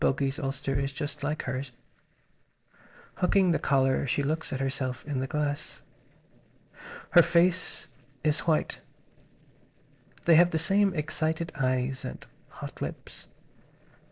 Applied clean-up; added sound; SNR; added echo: neural separator model SepFormer DNS4.